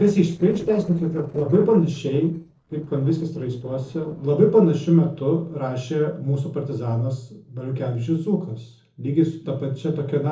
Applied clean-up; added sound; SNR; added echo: neural separator model SepFormer DNS4.